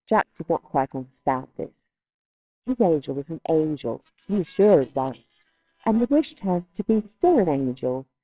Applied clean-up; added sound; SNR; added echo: neural separator model SepFormer WHAMR!.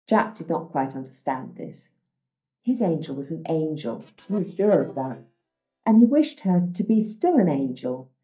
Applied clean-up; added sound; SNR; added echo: neural mask model DeepFilterNet 3.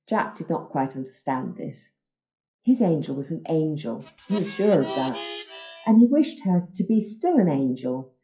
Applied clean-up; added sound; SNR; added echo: classical method WPE with log-MMSE.